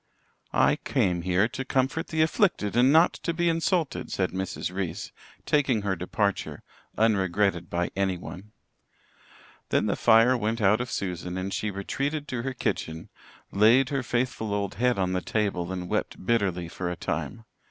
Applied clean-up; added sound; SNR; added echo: none; none; none; none.